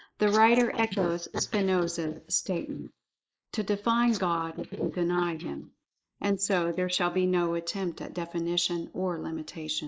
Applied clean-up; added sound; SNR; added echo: neural mask model Resemble Enhance denoiser.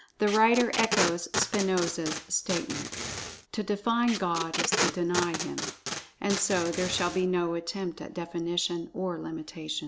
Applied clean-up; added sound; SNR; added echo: none; Packing tape, duct tape; 4 dB; none.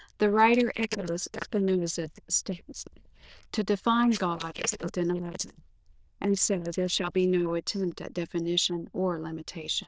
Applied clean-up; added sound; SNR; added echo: neural diffusion model UNIVERSE++.